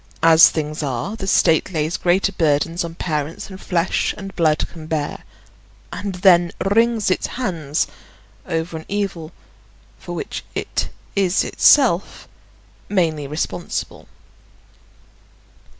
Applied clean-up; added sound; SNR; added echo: none; none; none; none.